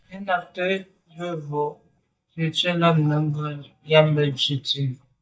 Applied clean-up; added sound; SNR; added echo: neural mask model DeepFilterNet 3.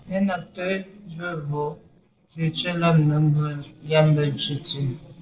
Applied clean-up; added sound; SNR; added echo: neural separator model SepFormer DNS4.